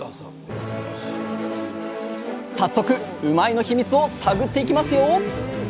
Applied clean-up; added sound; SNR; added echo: none; none; none; none.